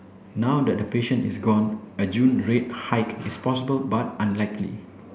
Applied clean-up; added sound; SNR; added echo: none; none; none; none.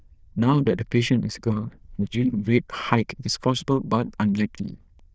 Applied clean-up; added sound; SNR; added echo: neural diffusion model UNIVERSE++.